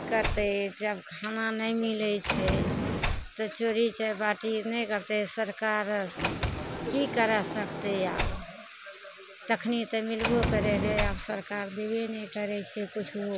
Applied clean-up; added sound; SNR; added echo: none; Sliding door; 4 dB; none.